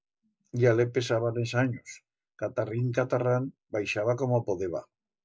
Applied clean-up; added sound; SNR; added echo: none; none; none; none.